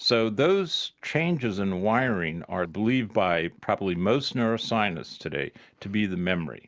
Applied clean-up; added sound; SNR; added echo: none; none; none; none.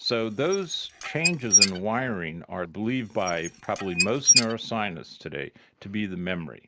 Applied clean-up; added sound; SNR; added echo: none; Squeak / Dishes, pots, and pans; -3 dB; none.